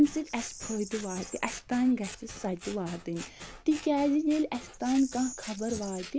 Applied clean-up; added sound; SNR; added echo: none; Bird vocalization, bird call, bird song + Scissors; 14 dB; none.